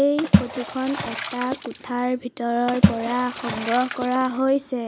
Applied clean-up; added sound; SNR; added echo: none; Water / Splash, splatter; 1 dB; none.